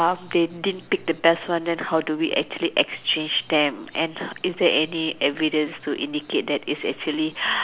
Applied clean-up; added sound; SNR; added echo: none; none; none; none.